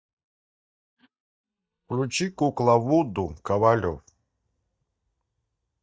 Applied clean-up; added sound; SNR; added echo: neural mask model DeepFilterNet 3.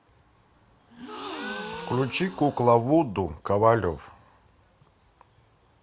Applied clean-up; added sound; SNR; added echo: none; Gasp; 14 dB; none.